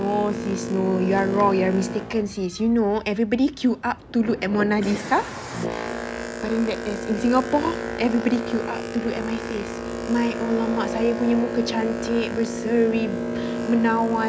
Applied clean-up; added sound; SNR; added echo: none; Boat, Water vehicle; 6 dB; none.